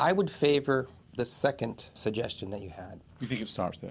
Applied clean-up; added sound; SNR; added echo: none; none; none; none.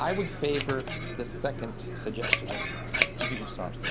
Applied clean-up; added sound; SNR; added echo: none; Scissors; -2 dB; none.